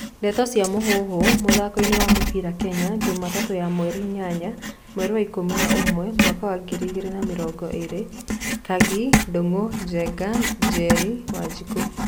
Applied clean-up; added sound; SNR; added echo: none; Writing; 0 dB; none.